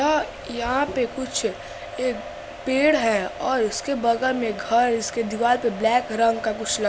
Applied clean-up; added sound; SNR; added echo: none; none; none; none.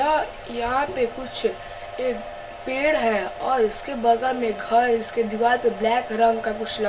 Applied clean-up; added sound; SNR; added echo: none; none; none; reverberation time 0.2 s.